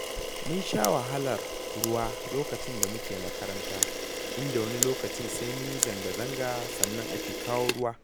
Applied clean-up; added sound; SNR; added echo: none; Camera; 0 dB; none.